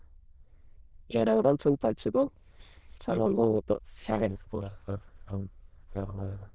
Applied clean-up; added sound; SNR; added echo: neural diffusion model UNIVERSE++.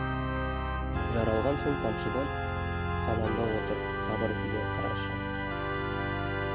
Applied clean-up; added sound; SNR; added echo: none; Organ; -4 dB; none.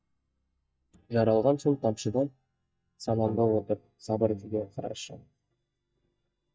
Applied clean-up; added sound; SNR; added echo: neural mask model DeepFilterNet 3.